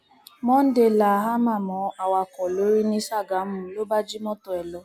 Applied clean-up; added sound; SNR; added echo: none; none; none; none.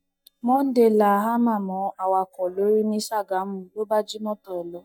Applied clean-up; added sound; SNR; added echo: neural mask model DeepFilterNet 3.